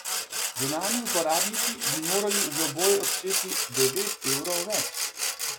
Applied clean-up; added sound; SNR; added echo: none; Sawing; -2 dB; none.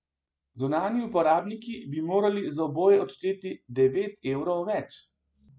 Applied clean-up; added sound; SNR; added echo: none; none; none; none.